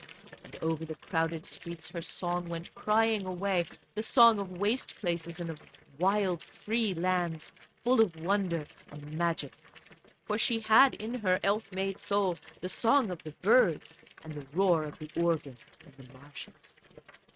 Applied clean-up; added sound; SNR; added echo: neural mask model RNNoise.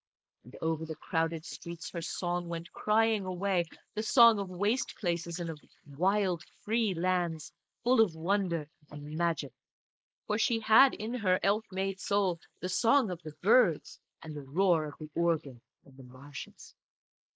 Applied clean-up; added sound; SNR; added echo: neural mask model Resemble Enhance denoiser.